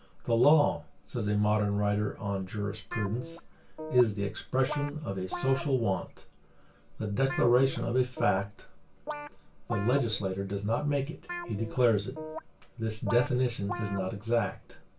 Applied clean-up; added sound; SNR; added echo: none; Guitar; 12 dB; reverberation time 0.2 s.